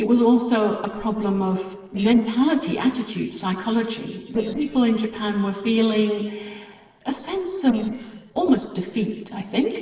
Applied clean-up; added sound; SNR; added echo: neural separator model SepFormer DNS4.